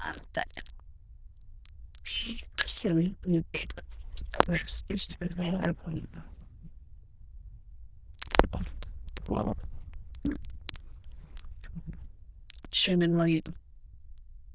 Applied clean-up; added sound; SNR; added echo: neural diffusion model UNIVERSE++.